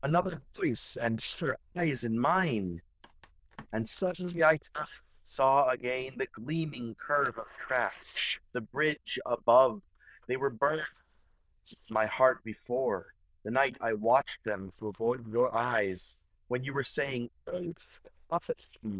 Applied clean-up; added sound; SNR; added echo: neural diffusion model UNIVERSE++.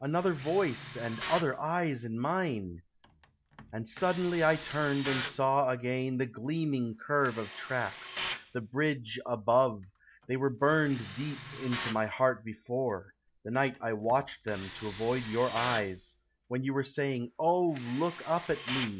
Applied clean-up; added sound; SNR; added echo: none; Tools; 13 dB; none.